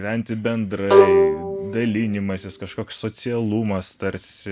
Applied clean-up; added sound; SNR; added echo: none; Bowed string instrument; -4 dB; none.